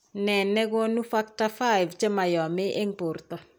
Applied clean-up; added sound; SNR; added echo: none; none; none; none.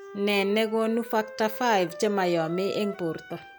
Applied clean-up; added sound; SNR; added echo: none; Wind instrument, woodwind instrument; 15 dB; none.